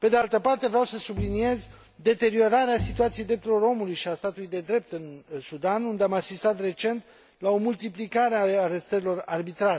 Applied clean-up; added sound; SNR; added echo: none; Bowed string instrument; 12 dB; none.